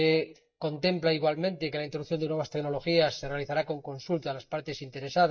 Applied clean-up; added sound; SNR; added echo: neural mask model DeepFilterNet 3.